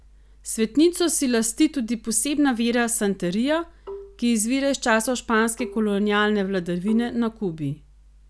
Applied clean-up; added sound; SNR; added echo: none; Marimba, xylophone; 18 dB; none.